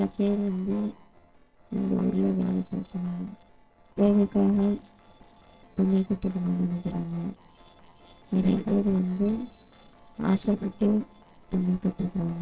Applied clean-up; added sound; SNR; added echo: neural separator model SepFormer DNS4.